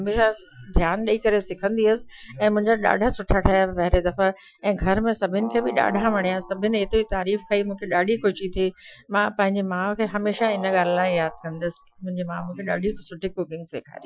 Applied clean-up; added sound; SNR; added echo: classical method Wiener filter.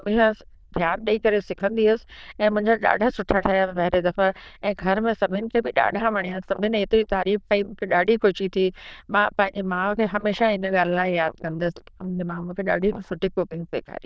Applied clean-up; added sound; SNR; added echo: neural diffusion model UNIVERSE++.